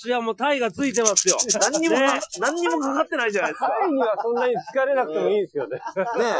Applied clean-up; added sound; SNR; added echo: classical method Wiener filter.